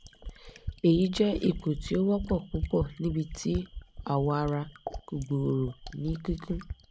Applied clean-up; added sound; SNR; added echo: none; Fill (with liquid); 10 dB; none.